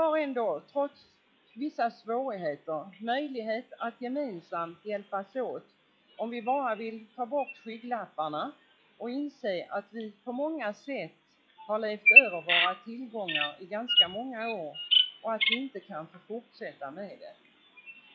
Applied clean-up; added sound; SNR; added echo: classical method log-MMSE.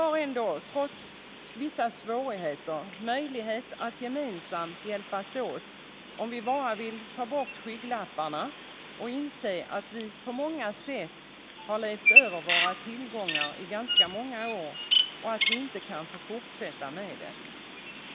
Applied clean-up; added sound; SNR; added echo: none; Bird vocalization, bird call, bird song; -2 dB; none.